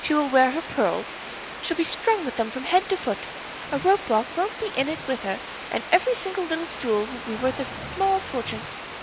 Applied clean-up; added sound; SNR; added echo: none; Water; 11 dB; none.